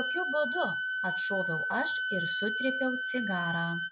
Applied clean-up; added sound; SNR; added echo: none; Wind instrument, woodwind instrument; -1 dB; none.